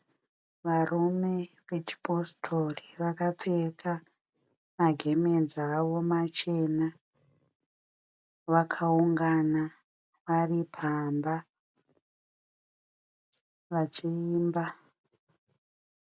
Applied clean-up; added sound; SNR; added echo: none; none; none; none.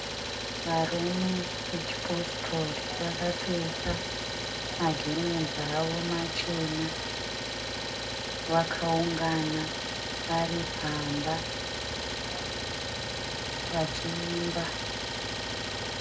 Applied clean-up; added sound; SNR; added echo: none; Idling; 0 dB; reverberation time 0.3 s.